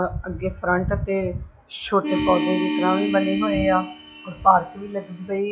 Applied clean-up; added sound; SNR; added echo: classical method log-MMSE.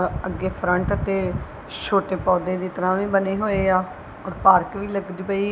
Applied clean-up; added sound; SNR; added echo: none; none; none; none.